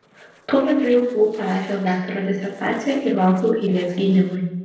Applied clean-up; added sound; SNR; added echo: neural separator model SepFormer DNS4.